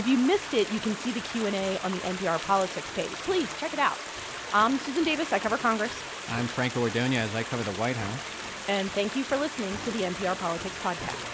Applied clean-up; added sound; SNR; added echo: none; Stream; 9 dB; none.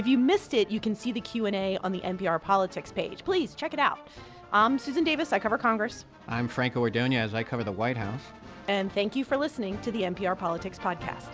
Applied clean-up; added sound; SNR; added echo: none; none; none; none.